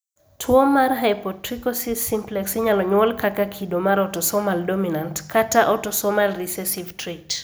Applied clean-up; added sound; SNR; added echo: none; none; none; none.